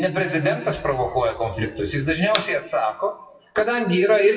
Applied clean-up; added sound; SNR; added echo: classical method WPE with log-MMSE.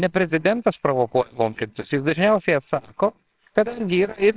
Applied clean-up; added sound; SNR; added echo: neural separator model SepFormer WHAMR!.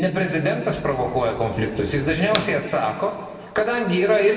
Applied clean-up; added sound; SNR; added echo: none; Fire; 16 dB; reverberation time 2.2 s.